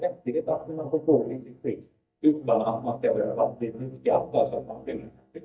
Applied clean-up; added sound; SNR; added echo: neural mask model DeepFilterNet 3.